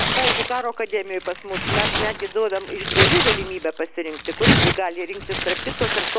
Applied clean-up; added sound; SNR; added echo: none; Tearing; -2 dB; none.